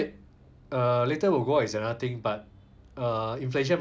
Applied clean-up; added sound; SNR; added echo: none; none; none; none.